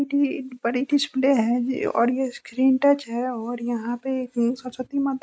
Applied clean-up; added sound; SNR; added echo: neural mask model Resemble Enhance denoiser.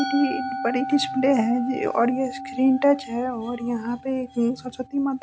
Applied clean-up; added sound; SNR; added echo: none; Musical instrument; 10 dB; none.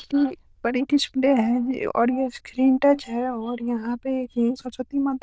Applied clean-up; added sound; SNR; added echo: neural diffusion model UNIVERSE++.